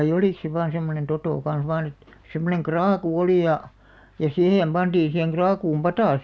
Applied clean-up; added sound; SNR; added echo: none; none; none; none.